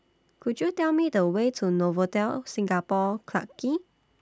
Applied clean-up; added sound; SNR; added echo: none; none; none; none.